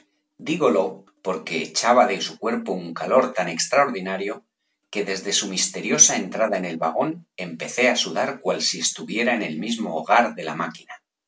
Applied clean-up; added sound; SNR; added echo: none; none; none; none.